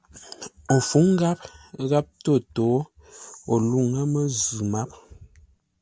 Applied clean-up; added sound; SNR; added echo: none; Piano; 20 dB; none.